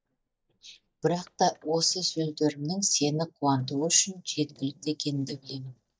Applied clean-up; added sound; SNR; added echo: neural mask model DeepFilterNet 3.